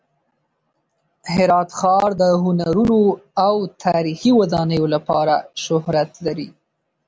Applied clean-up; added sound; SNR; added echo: none; none; none; none.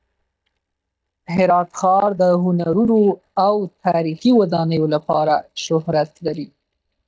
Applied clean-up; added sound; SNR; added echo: neural mask model DeepFilterNet 3.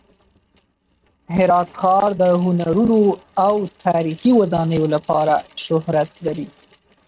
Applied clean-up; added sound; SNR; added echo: neural mask model RNNoise.